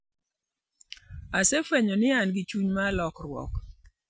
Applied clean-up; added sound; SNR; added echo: none; none; none; none.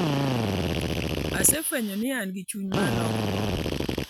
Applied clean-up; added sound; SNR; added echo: none; Drill; -3 dB; none.